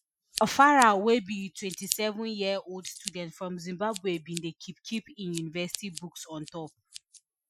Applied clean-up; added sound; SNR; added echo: classical method Wiener filter.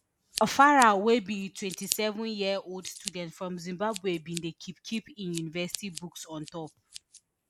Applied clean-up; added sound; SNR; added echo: none; Scissors; 14 dB; none.